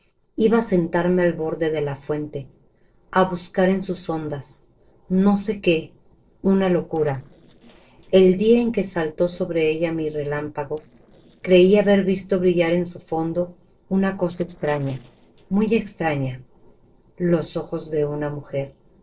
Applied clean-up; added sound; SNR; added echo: neural separator model SepFormer DNS4.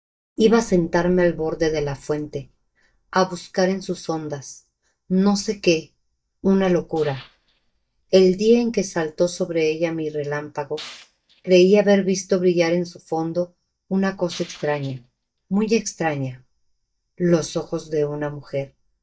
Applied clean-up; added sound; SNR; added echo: neural mask model DeepFilterNet 3.